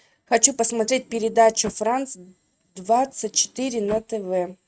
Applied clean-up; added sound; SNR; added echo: neural mask model RNNoise.